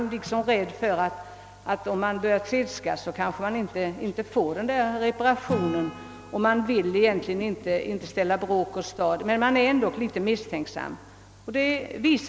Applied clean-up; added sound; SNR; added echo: none; Acoustic guitar / Strum; 20 dB; none.